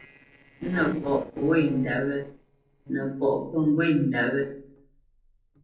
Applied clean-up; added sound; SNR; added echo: neural separator model SepFormer DNS4.